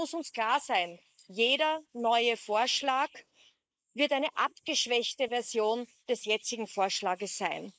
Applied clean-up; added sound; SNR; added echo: neural mask model Resemble Enhance denoiser.